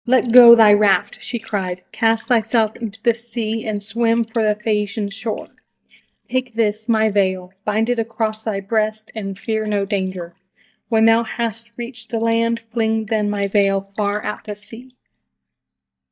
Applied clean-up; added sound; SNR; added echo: neural mask model DeepFilterNet 3.